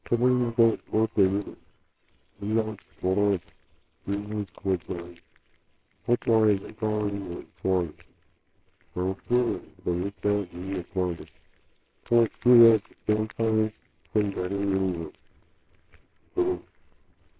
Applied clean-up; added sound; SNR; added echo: neural separator model SepFormer WHAMR!.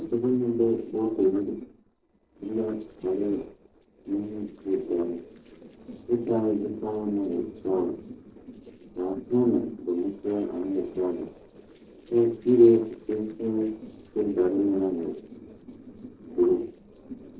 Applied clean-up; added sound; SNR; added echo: neural separator model SepFormer DNS4.